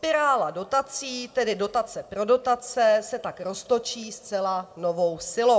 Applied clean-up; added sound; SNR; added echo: none; none; none; reverberation time 1.3 s.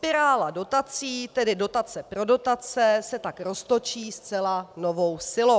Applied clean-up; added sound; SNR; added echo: none; none; none; none.